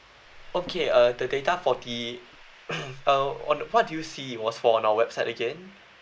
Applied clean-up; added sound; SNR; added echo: neural mask model Resemble Enhance denoiser.